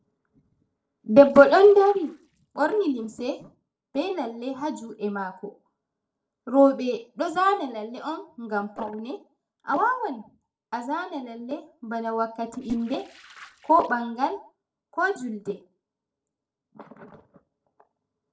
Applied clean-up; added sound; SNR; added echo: neural separator model SepFormer DNS4.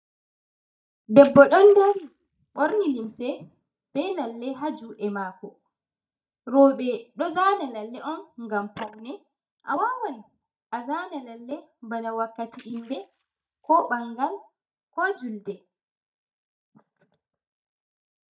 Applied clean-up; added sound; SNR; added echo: neural mask model DeepFilterNet 3.